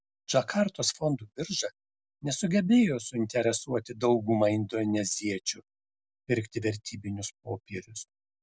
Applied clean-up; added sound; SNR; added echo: none; none; none; none.